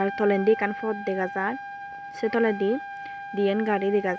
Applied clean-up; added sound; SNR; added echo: none; Trumpet; 10 dB; none.